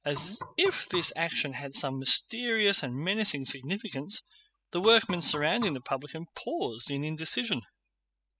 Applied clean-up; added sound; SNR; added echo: classical method spectral subtraction.